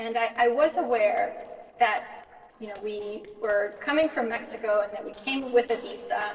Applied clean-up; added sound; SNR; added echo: neural separator model SepFormer DNS4.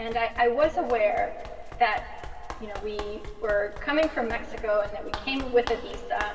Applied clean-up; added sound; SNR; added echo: none; Run; 10 dB; reverberation time 2.4 s.